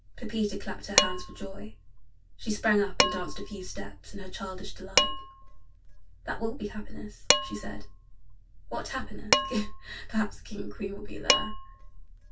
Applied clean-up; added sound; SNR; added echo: none; Dishes, pots, and pans; 0 dB; reverberation time 0.1 s.